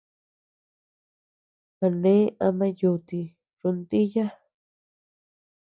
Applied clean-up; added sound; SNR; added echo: none; none; none; none.